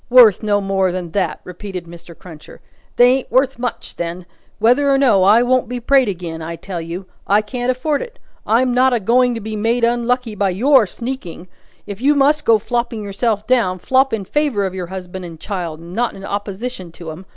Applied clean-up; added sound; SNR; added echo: none; none; none; none.